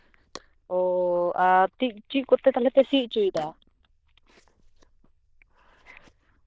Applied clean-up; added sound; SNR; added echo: neural diffusion model UNIVERSE++.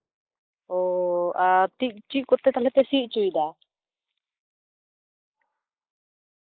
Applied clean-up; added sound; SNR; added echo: neural mask model Resemble Enhance denoiser.